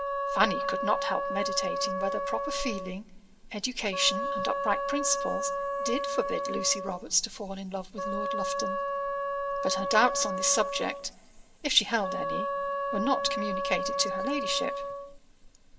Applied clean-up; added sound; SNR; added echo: none; Wind instrument, woodwind instrument; 1 dB; reverberation time 0.3 s.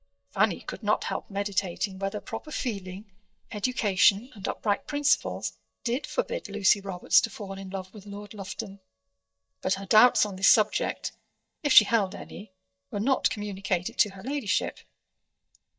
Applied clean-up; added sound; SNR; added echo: neural mask model DeepFilterNet 3.